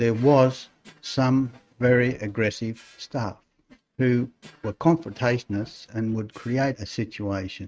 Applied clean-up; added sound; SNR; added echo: neural mask model RNNoise.